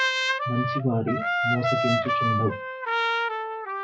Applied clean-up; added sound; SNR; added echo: classical method WPE with log-MMSE.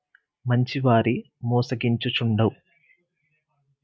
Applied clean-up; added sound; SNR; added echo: none; none; none; none.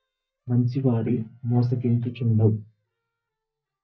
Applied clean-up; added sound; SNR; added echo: neural mask model DeepFilterNet 3.